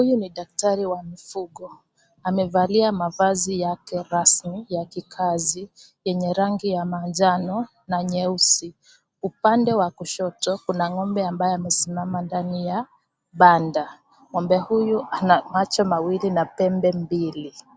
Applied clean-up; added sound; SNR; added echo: none; none; none; none.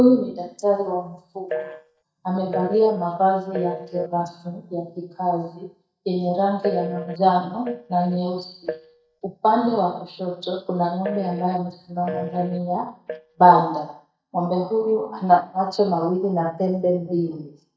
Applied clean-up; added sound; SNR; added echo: neural mask model DeepFilterNet 3.